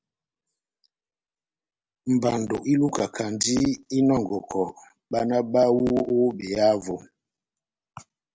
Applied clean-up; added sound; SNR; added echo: none; none; none; none.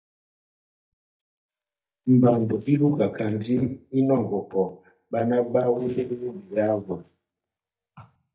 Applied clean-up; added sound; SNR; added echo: neural mask model DeepFilterNet 3.